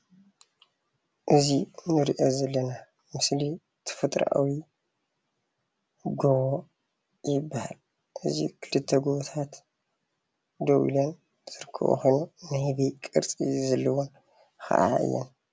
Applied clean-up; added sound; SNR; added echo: none; none; none; none.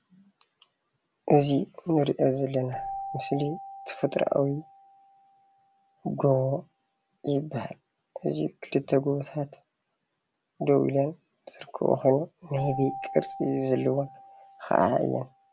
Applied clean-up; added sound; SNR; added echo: none; Keyboard (musical); 16 dB; none.